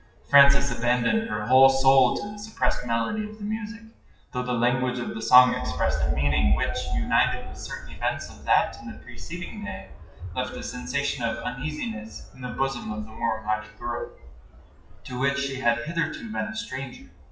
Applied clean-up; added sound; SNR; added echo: classical method WPE with log-MMSE.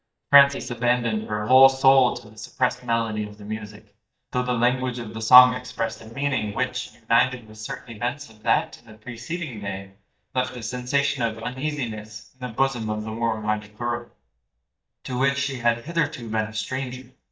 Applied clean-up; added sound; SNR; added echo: neural mask model DeepFilterNet 3.